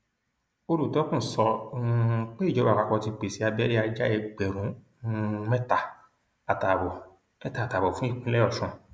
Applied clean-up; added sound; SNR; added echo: none; none; none; none.